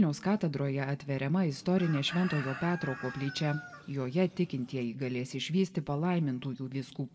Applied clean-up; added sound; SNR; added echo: none; Chicken, rooster; 13 dB; reverberation time 1.5 s.